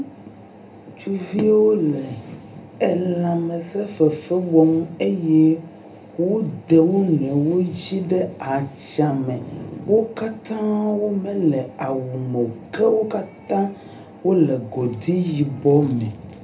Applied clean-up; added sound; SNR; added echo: none; none; none; reverberation time 0.3 s.